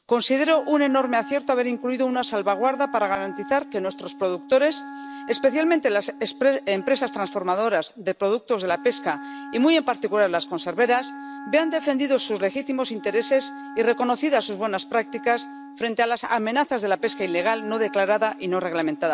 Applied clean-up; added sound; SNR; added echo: none; Wind instrument, woodwind instrument; 16 dB; none.